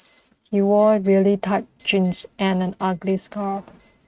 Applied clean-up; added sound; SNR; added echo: neural mask model RNNoise.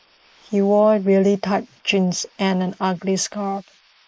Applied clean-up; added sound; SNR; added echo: neural mask model Resemble Enhance denoiser.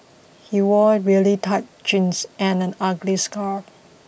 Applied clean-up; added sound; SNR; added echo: none; none; none; none.